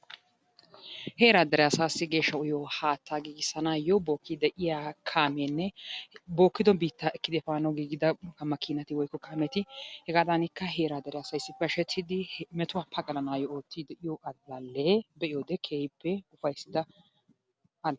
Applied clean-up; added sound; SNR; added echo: none; none; none; none.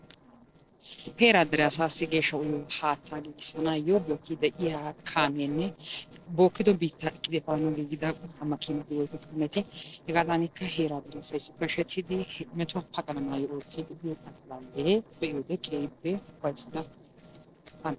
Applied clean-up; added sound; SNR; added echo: neural separator model SepFormer DNS4.